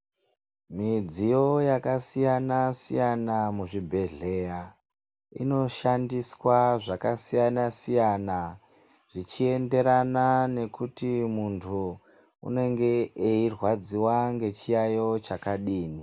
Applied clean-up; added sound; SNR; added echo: none; none; none; none.